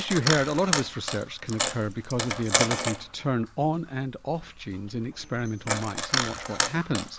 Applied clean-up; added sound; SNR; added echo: none; Coin (dropping); 2 dB; none.